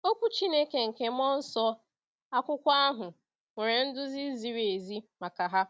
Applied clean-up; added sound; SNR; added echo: none; none; none; none.